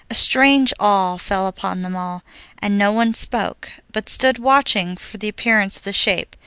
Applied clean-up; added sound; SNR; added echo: none; none; none; none.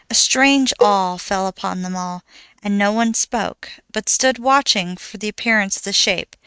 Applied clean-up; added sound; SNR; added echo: neural mask model RNNoise.